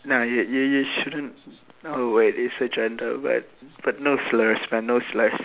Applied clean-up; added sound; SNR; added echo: none; none; none; none.